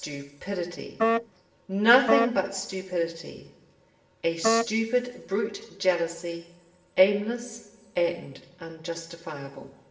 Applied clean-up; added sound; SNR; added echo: none; Wind instrument, woodwind instrument; 0 dB; reverberation time 1.4 s.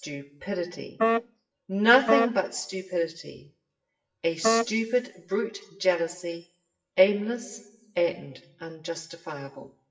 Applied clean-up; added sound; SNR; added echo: classical method WPE with log-MMSE.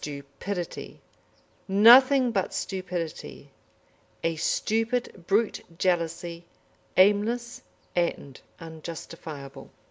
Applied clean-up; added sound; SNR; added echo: none; none; none; none.